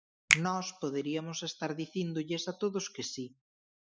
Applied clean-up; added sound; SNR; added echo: classical method Wiener filter.